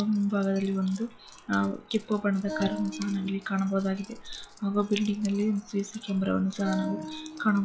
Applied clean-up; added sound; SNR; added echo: classical method log-MMSE.